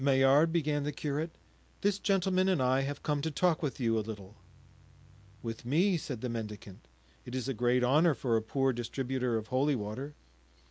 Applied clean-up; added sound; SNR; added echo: none; none; none; none.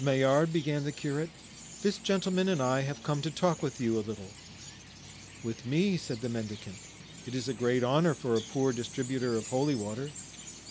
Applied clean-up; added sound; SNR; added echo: none; Chirp, tweet; 16 dB; none.